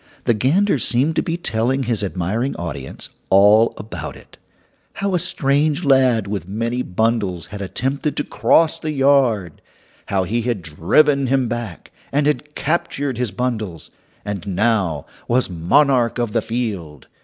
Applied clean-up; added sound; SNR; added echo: none; none; none; none.